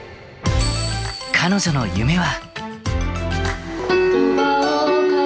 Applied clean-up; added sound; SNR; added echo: none; none; none; none.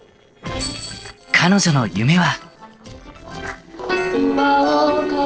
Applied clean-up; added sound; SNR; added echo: neural separator model SepFormer DNS4.